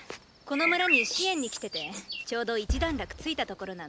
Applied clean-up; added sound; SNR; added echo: none; Bird + Boom; 0 dB; none.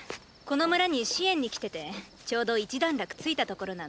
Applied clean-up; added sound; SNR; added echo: none; none; none; none.